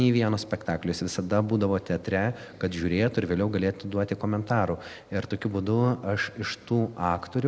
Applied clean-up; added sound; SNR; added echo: none; none; none; none.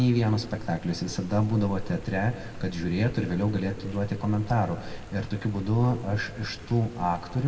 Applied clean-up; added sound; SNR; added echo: none; Rain; 13 dB; reverberation time 1.6 s.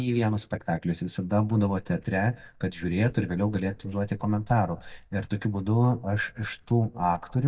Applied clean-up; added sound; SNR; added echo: neural mask model DeepFilterNet 3.